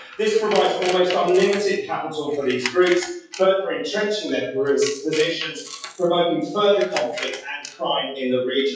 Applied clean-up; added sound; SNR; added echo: classical method WPE with log-MMSE.